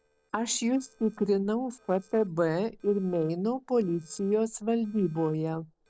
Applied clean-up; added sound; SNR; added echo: neural separator model SepFormer DNS4.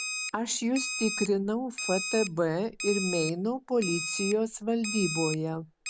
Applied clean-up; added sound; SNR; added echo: none; Alarm; 7 dB; none.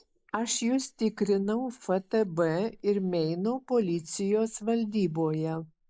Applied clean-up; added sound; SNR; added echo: neural mask model Resemble Enhance denoiser.